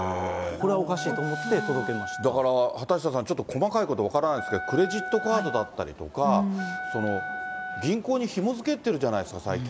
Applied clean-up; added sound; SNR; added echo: none; Wind instrument, woodwind instrument; 8 dB; none.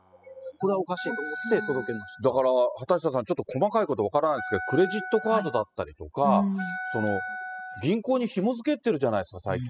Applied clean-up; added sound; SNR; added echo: classical method spectral subtraction.